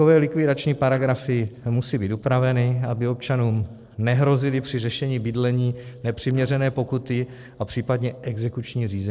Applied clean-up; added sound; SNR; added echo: neural separator model SepFormer DNS4.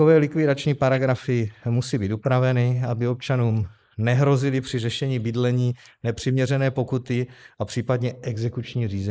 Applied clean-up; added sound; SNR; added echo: neural mask model Resemble Enhance denoiser.